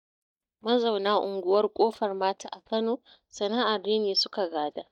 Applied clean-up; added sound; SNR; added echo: neural mask model DeepFilterNet 3.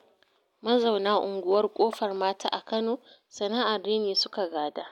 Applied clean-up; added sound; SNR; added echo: none; none; none; none.